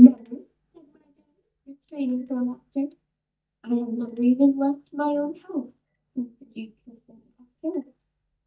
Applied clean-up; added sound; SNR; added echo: neural mask model DeepFilterNet 3.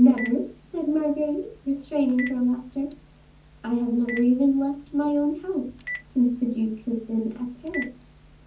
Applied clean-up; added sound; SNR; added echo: none; Telephone; 17 dB; reverberation time 0.4 s.